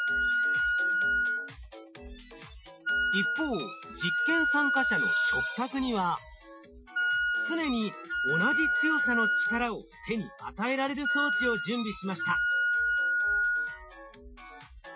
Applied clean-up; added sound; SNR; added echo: classical method Wiener filter.